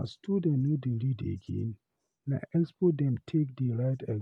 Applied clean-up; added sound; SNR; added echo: none; none; none; none.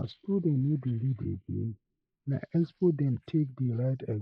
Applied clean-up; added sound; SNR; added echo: neural mask model Resemble Enhance denoiser.